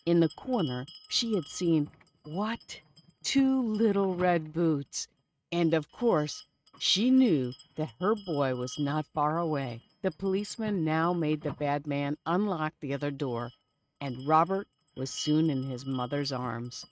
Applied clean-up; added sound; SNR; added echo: neural mask model RNNoise.